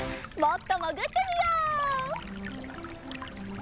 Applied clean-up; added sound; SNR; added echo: none; Stream; 13 dB; none.